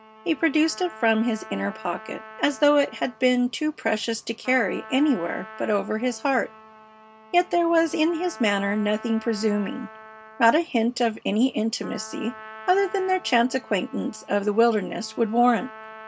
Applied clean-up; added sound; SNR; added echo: none; Trumpet; 19 dB; none.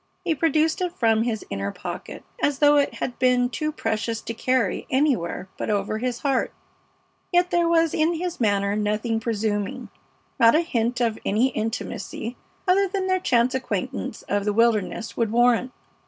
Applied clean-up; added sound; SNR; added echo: none; none; none; none.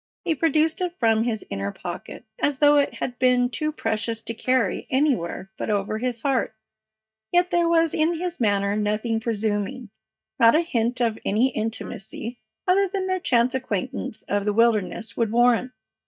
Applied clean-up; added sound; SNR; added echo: neural mask model DeepFilterNet 3.